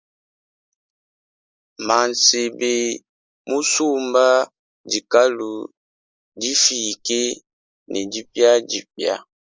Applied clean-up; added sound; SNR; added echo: neural mask model Resemble Enhance denoiser.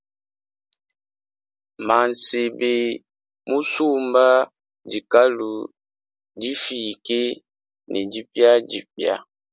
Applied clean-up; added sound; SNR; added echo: none; none; none; none.